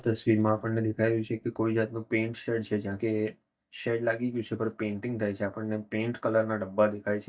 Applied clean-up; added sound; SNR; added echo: neural mask model DeepFilterNet 3.